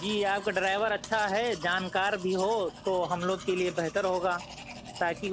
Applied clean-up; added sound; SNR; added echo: none; Domestic sounds, home sounds; 15 dB; none.